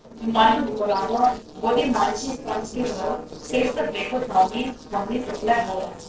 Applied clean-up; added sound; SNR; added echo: neural separator model SepFormer DNS4.